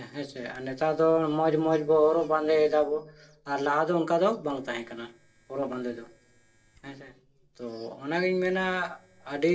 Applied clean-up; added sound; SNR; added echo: neural separator model SepFormer DNS4.